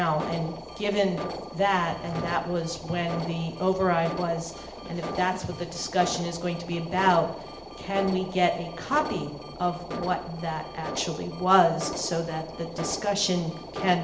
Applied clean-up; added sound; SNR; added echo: none; Alarm; 10 dB; none.